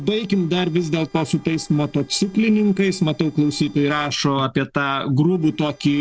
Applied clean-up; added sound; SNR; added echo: neural separator model SepFormer DNS4.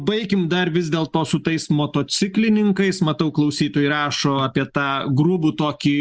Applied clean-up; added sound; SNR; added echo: neural mask model Resemble Enhance denoiser.